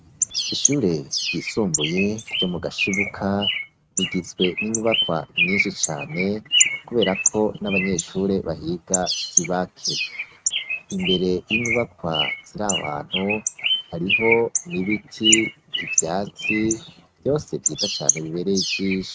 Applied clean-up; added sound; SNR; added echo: neural mask model RNNoise.